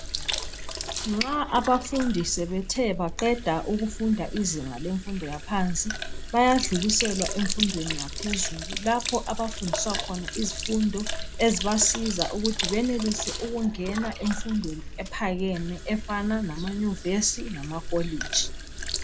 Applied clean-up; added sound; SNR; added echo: none; Sink (filling or washing); 5 dB; none.